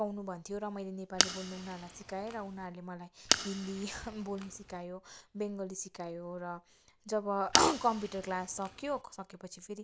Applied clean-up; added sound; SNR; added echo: none; Fire; 0 dB; none.